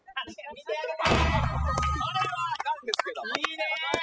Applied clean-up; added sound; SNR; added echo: classical method spectral subtraction.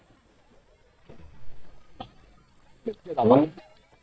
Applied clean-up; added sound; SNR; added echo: neural mask model DeepFilterNet 3.